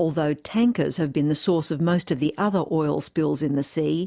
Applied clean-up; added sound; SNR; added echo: none; none; none; none.